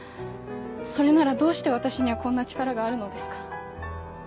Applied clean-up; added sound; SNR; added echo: none; none; none; none.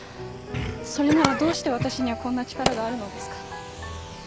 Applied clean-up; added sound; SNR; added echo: none; Fire + Cough; 5 dB; none.